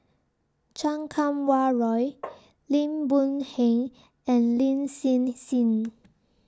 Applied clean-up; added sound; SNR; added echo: none; Tap; 16 dB; none.